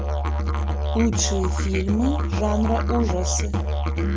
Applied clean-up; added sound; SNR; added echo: none; Musical instrument; -4 dB; none.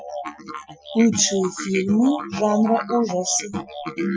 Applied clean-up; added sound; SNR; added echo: classical method Wiener filter.